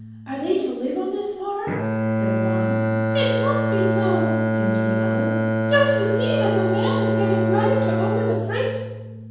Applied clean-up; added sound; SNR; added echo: none; Bowed string instrument; -3 dB; reverberation time 1.3 s.